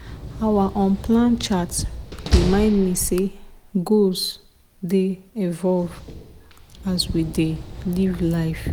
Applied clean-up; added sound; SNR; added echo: none; Slam; 8 dB; none.